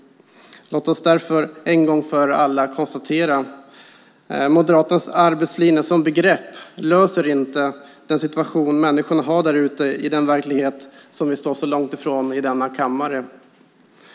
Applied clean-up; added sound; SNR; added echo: none; none; none; none.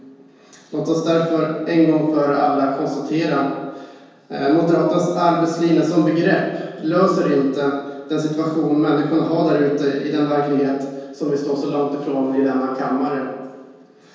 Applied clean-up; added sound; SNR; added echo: none; none; none; reverberation time 1.2 s.